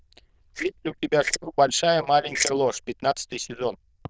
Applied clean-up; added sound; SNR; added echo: neural diffusion model UNIVERSE++.